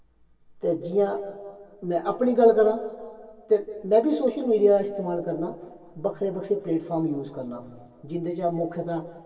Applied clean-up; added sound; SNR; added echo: none; none; none; reverberation time 1.9 s.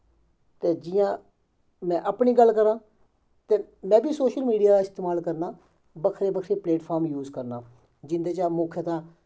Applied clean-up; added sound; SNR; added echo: none; none; none; none.